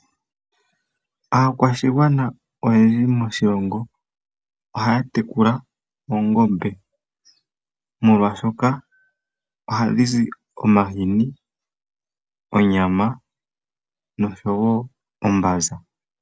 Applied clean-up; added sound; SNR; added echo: none; none; none; none.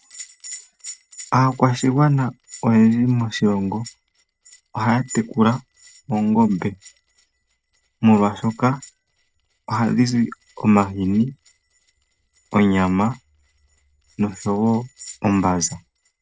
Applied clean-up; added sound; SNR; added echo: neural mask model RNNoise.